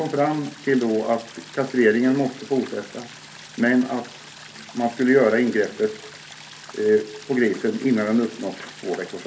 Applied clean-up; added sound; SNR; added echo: none; Stream; 19 dB; reverberation time 0.3 s.